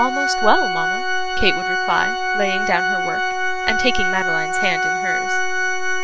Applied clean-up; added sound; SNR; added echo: none; Organ; -1 dB; none.